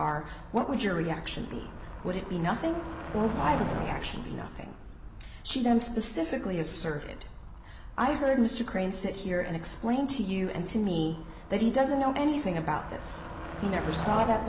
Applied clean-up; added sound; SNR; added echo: none; Motor vehicle (road); 11 dB; none.